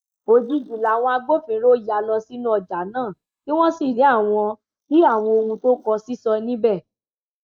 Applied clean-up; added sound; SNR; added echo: neural mask model Resemble Enhance denoiser.